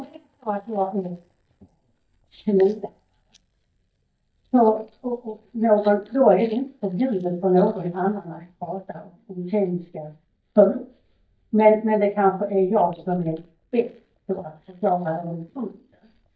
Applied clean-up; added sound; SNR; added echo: neural mask model DeepFilterNet 3.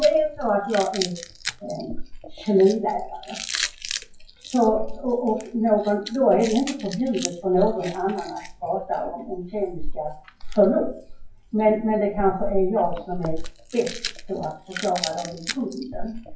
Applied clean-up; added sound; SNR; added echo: classical method WPE with log-MMSE.